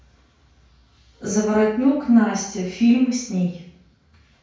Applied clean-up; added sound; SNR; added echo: none; none; none; reverberation time 0.5 s.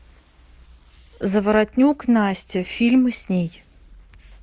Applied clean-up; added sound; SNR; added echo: none; none; none; none.